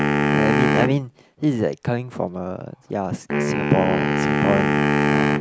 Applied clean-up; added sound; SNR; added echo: none; Wind instrument, woodwind instrument; -3 dB; none.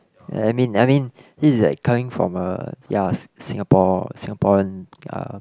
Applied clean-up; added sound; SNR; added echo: none; none; none; none.